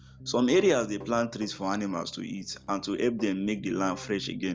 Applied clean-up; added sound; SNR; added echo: none; Tap + Keyboard (musical); 19 dB; none.